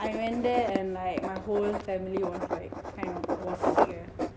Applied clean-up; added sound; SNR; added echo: none; Writing; 1 dB; none.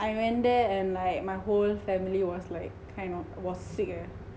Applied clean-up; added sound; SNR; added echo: none; none; none; none.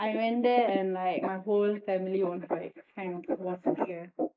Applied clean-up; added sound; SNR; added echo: neural mask model Resemble Enhance denoiser.